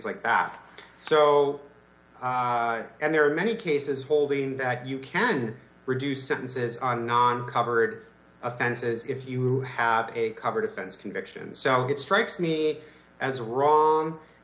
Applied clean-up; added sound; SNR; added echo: none; none; none; none.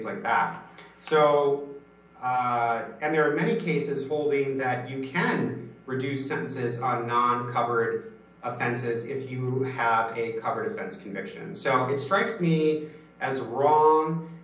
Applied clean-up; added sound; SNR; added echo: none; none; none; reverberation time 0.6 s.